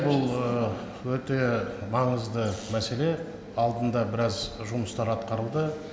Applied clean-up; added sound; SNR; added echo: none; none; none; none.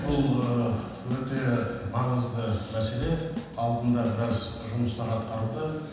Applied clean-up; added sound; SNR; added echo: none; Drum / Drum kit; 12 dB; reverberation time 1.1 s.